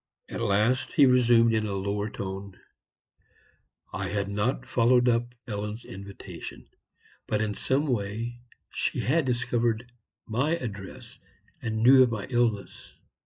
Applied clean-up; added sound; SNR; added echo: neural mask model Resemble Enhance denoiser.